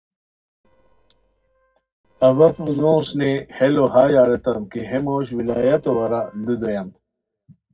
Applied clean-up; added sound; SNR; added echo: neural separator model SepFormer DNS4.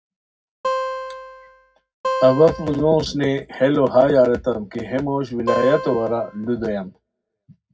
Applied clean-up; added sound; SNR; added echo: none; Acoustic guitar; 7 dB; reverberation time 0.4 s.